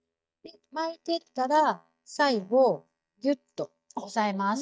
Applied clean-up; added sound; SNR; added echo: neural mask model DeepFilterNet 3.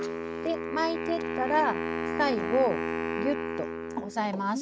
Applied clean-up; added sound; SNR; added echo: neural mask model RNNoise.